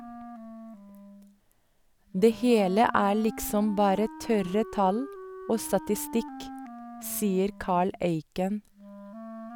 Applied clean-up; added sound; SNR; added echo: none; Wind instrument, woodwind instrument; 15 dB; none.